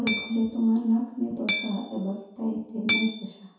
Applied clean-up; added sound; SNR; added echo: none; Hammer; 4 dB; reverberation time 0.7 s.